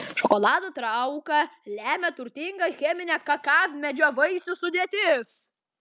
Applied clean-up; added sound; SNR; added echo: none; none; none; none.